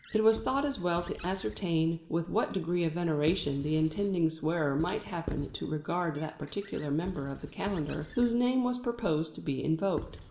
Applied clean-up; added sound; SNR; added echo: none; Squeak / Writing; 16 dB; reverberation time 2.0 s.